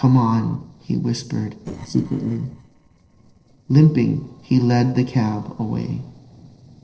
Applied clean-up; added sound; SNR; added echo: neural separator model SepFormer DNS4.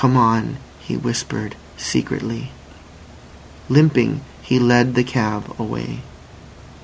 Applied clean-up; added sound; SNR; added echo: none; none; none; none.